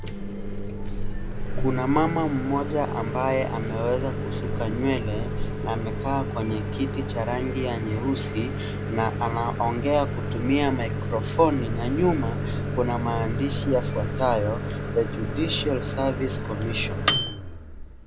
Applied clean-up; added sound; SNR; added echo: none; Microwave oven; 1 dB; none.